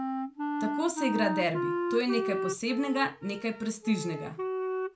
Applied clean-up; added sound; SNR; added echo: none; Wind instrument, woodwind instrument; 2 dB; none.